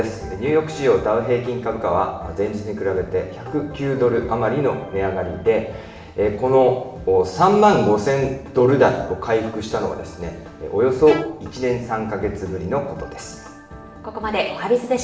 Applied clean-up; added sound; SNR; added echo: none; Bowed string instrument; 12 dB; reverberation time 0.8 s.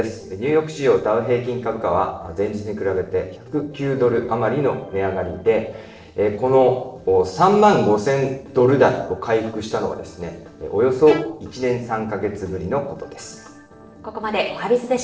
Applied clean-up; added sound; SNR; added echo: neural separator model SepFormer DNS4.